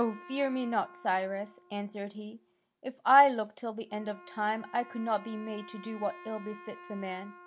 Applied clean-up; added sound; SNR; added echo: none; Wind instrument, woodwind instrument; 20 dB; none.